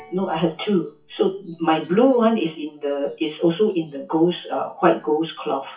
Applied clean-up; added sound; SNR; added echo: classical method WPE with log-MMSE.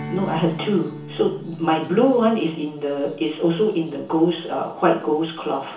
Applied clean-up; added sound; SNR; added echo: none; Strum; 17 dB; reverberation time 0.7 s.